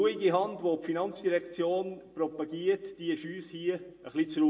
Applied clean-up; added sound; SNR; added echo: none; none; none; reverberation time 0.6 s.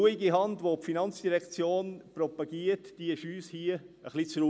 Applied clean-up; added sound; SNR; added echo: none; none; none; none.